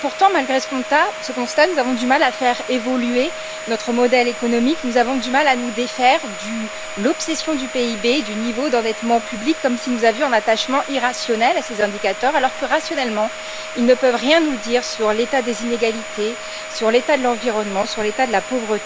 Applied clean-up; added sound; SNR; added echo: none; Domestic sounds, home sounds; 11 dB; none.